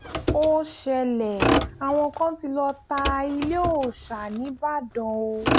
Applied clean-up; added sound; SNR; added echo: none; Motor vehicle (road); 3 dB; none.